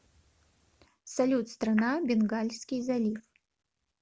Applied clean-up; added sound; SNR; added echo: none; none; none; none.